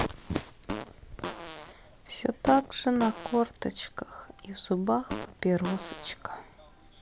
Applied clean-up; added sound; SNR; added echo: none; Fart; 10 dB; none.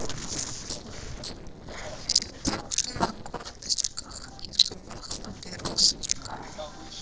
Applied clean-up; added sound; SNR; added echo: neural separator model SepFormer DNS4.